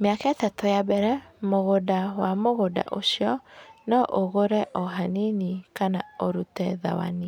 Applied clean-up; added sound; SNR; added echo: none; none; none; none.